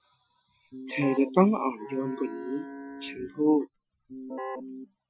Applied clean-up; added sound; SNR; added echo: classical method Wiener filter.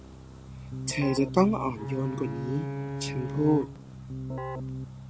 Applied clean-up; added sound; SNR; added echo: none; Keyboard (musical) + Bowed string instrument; 6 dB; none.